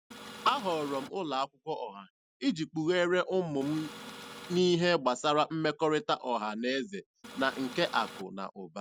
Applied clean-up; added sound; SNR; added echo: none; Printer; 14 dB; none.